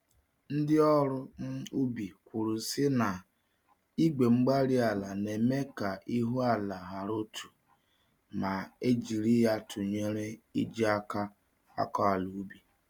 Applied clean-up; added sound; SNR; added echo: none; none; none; none.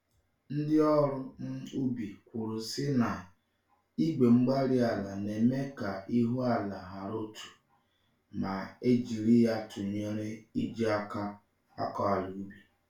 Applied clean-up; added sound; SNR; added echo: none; none; none; reverberation time 0.3 s.